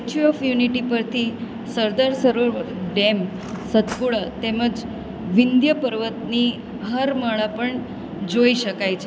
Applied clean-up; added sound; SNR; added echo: none; Cutlery, silverware / Drawer open or close; 16 dB; none.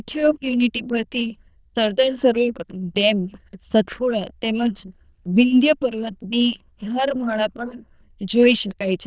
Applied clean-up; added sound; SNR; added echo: neural diffusion model UNIVERSE++.